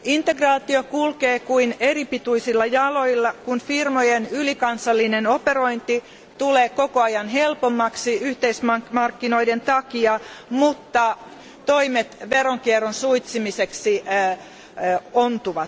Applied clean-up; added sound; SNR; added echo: none; none; none; none.